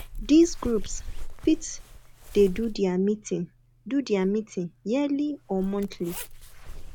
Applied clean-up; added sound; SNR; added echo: none; Zipper (clothing); 11 dB; none.